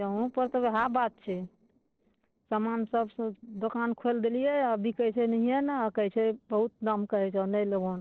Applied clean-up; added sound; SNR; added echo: neural separator model SepFormer DNS4.